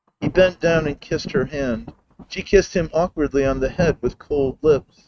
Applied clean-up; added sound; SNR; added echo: neural mask model RNNoise.